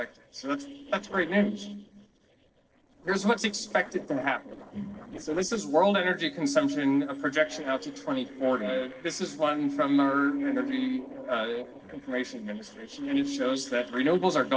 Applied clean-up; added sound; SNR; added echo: neural separator model SepFormer DNS4.